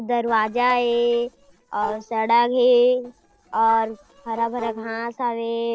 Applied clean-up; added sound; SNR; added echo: neural separator model SepFormer DNS4.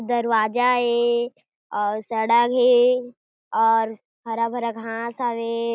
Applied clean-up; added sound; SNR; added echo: none; none; none; none.